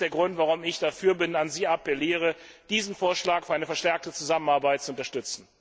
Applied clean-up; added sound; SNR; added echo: none; none; none; none.